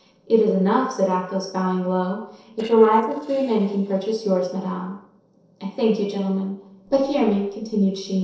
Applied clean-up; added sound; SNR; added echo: neural separator model SepFormer DNS4.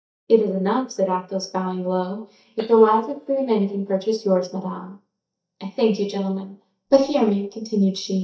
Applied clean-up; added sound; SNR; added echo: neural mask model DeepFilterNet 3.